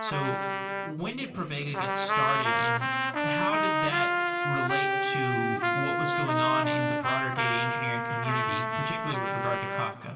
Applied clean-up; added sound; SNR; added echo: none; Trumpet; -5 dB; reverberation time 2.6 s.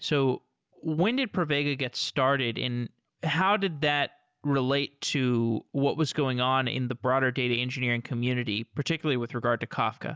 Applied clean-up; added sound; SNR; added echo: none; none; none; none.